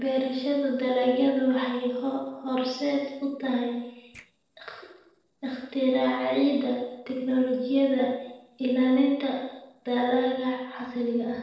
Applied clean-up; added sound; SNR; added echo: neural separator model SepFormer DNS4.